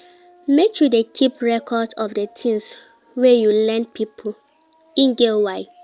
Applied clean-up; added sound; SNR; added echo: none; none; none; none.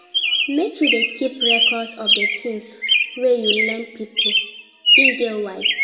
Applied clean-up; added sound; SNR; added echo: none; Chirp, tweet; -5 dB; reverberation time 0.8 s.